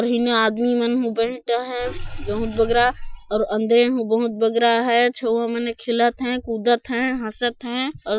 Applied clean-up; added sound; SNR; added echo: classical method Wiener filter.